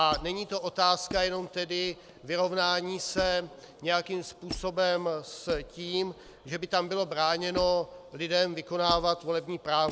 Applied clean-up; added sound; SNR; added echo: none; Squeak; 16 dB; none.